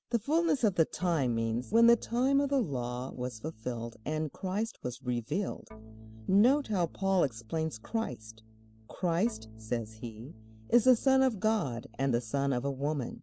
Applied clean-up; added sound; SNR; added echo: none; Organ; 20 dB; none.